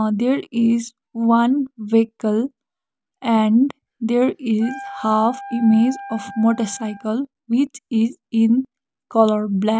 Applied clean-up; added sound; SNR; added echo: none; Wind instrument, woodwind instrument; 16 dB; none.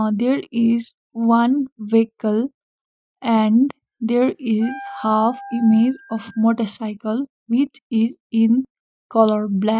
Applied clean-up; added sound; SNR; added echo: classical method Wiener filter.